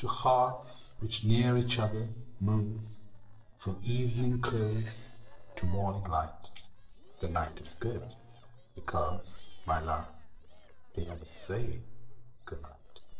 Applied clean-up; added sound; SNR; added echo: neural separator model SepFormer DNS4.